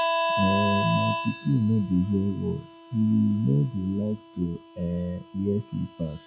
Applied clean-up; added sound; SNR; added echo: classical method log-MMSE.